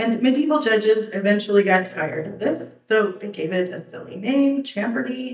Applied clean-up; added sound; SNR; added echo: neural mask model DeepFilterNet 3.